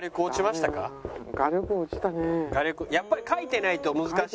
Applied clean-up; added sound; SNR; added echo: none; none; none; none.